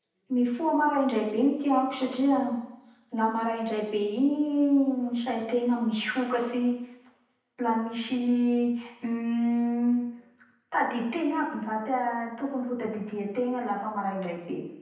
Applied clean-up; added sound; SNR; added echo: none; none; none; reverberation time 0.9 s.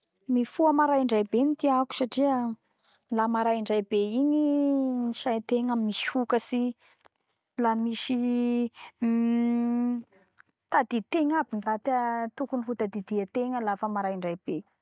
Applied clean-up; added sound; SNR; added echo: none; none; none; none.